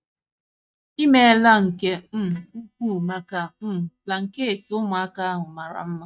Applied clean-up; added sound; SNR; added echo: neural mask model DeepFilterNet 3.